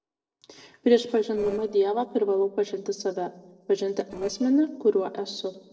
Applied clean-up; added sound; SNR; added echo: neural separator model SepFormer DNS4.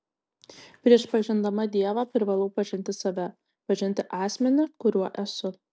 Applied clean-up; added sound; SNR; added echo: none; none; none; none.